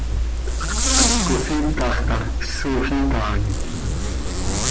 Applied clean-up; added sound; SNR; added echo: none; Zipper (clothing); -4 dB; none.